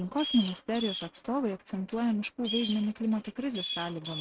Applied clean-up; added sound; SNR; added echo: neural mask model RNNoise.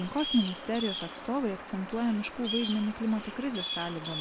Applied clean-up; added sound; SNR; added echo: none; Bird vocalization, bird call, bird song; 7 dB; none.